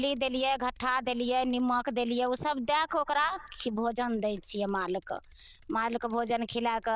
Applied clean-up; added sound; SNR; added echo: neural diffusion model UNIVERSE++.